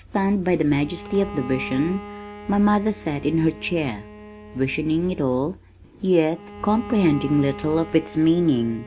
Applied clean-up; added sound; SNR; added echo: none; Bowed string instrument; 16 dB; none.